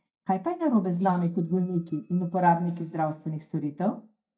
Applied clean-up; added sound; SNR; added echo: neural mask model DeepFilterNet 3.